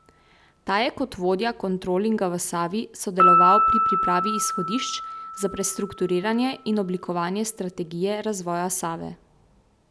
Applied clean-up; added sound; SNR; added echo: none; Piano; 1 dB; none.